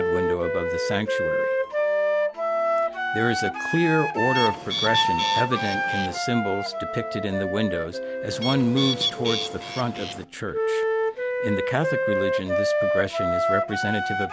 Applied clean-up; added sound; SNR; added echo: none; Wind instrument, woodwind instrument + Bird; -2 dB; none.